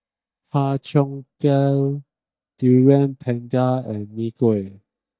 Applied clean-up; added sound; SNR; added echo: neural mask model DeepFilterNet 3.